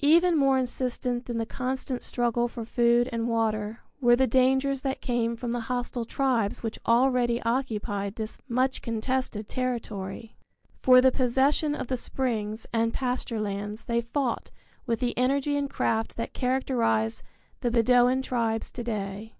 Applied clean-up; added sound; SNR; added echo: none; none; none; none.